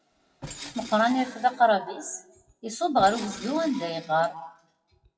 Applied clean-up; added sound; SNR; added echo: classical method WPE with log-MMSE.